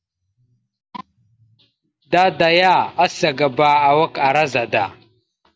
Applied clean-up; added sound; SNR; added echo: none; none; none; none.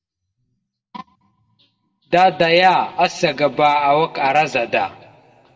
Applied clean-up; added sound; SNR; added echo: none; none; none; reverberation time 1.2 s.